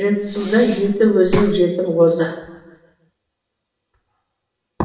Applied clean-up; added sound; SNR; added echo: none; Breathing; 7 dB; reverberation time 1.0 s.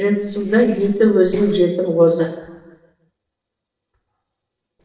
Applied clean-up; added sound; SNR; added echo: neural separator model SepFormer DNS4.